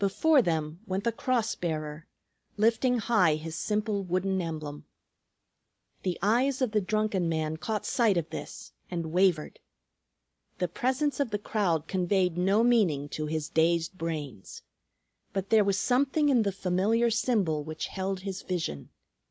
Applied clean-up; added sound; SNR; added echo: none; none; none; none.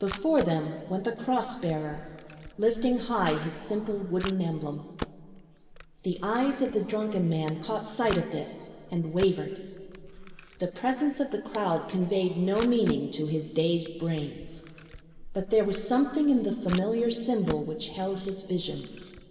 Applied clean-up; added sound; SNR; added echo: none; Camera; 15 dB; reverberation time 2.8 s.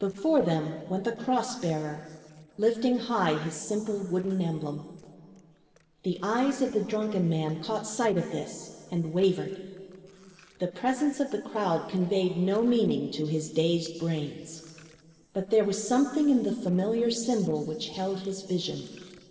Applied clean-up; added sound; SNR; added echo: neural separator model SepFormer DNS4.